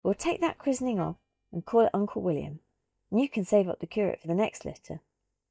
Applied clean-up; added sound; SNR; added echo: neural mask model DeepFilterNet 3.